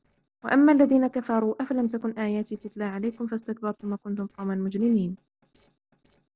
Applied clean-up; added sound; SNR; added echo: neural separator model SepFormer DNS4.